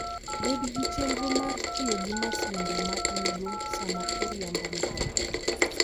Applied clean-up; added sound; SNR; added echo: none; Rain + Telephone; -5 dB; none.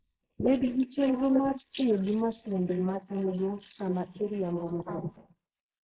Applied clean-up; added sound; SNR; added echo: neural mask model Resemble Enhance denoiser.